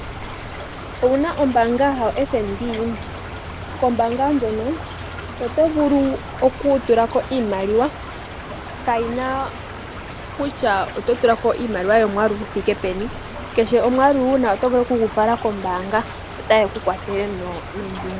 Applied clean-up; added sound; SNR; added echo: none; Stream / Trickle, dribble; 11 dB; none.